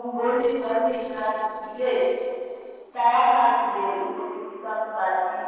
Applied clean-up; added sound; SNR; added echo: neural separator model SepFormer DNS4.